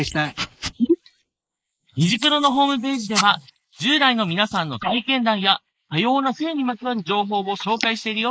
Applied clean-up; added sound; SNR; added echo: neural mask model Resemble Enhance denoiser.